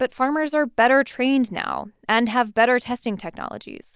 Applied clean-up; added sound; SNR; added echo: none; none; none; none.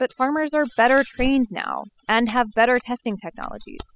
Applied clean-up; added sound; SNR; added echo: classical method spectral subtraction.